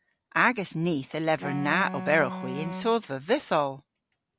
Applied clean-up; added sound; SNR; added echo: none; Wind instrument, woodwind instrument; 10 dB; none.